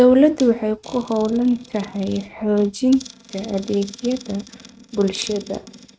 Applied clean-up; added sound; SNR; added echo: neural mask model RNNoise.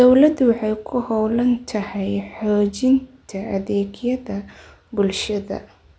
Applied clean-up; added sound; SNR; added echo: none; none; none; none.